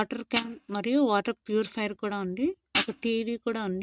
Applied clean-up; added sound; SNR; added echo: neural mask model RNNoise.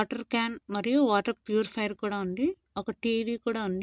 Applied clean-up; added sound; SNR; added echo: none; none; none; none.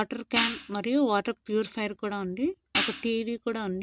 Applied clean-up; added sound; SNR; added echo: none; Hi-hat; 4 dB; none.